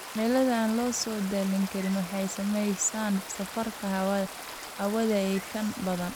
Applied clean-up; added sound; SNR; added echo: none; Stream; 12 dB; none.